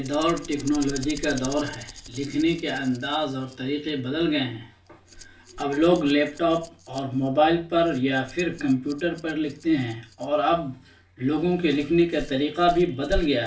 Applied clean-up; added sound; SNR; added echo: none; Rattle; 16 dB; reverberation time 0.3 s.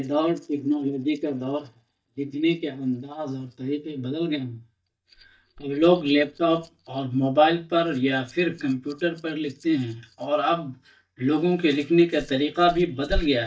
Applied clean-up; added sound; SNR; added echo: neural mask model DeepFilterNet 3.